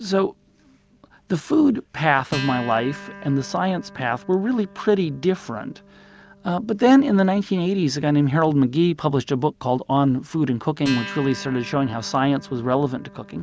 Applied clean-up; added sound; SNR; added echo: none; Acoustic guitar; 18 dB; none.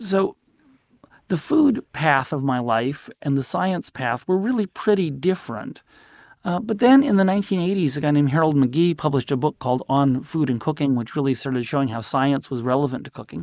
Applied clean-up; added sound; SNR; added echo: neural mask model Resemble Enhance denoiser.